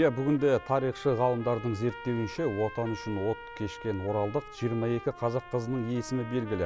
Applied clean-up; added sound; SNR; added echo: none; Trumpet; 15 dB; none.